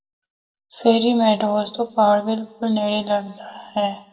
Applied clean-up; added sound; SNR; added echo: none; none; none; reverberation time 1.1 s.